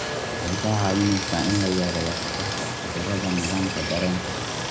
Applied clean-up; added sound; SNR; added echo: none; Stream; 2 dB; reverberation time 0.4 s.